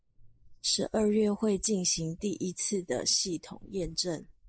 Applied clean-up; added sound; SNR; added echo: neural mask model Resemble Enhance denoiser.